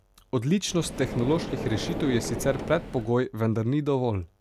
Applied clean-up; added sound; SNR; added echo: none; Car; 7 dB; none.